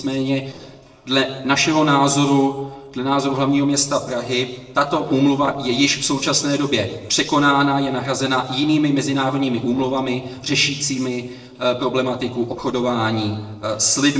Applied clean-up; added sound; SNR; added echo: neural separator model SepFormer DNS4.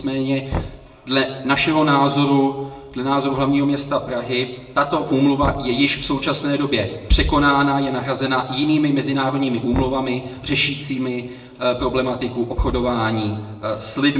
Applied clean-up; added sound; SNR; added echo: none; Knock; 17 dB; reverberation time 0.9 s.